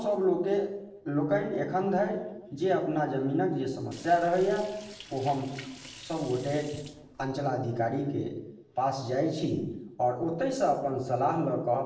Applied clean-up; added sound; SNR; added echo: neural separator model SepFormer DNS4.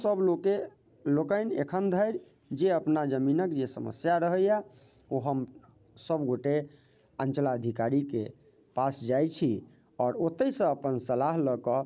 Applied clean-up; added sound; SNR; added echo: none; none; none; none.